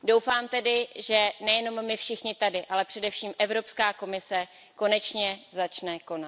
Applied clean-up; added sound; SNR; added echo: none; none; none; none.